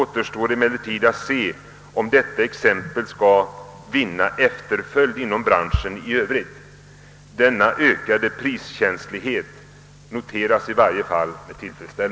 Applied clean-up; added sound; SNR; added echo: none; Bass drum; 11 dB; none.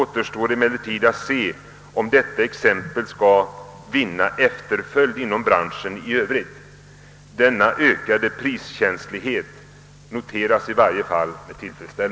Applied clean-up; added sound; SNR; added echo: none; none; none; none.